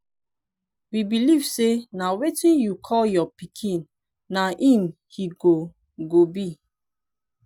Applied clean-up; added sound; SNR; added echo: none; none; none; none.